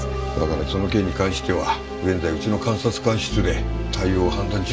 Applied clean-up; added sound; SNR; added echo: none; none; none; none.